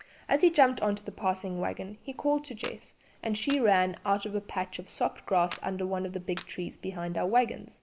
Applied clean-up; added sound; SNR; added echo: none; Clapping; 18 dB; none.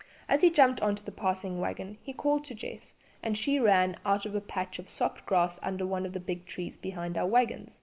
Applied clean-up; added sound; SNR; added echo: none; none; none; none.